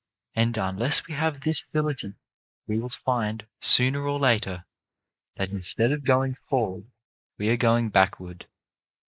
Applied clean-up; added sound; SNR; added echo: neural mask model Resemble Enhance denoiser.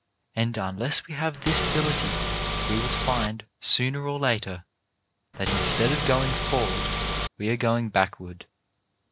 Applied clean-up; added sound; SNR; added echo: none; Engine / Car; -1 dB; none.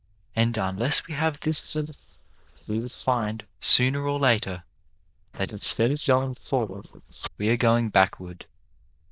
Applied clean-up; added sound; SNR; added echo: neural diffusion model UNIVERSE++.